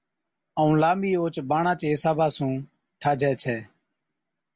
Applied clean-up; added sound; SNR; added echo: none; none; none; none.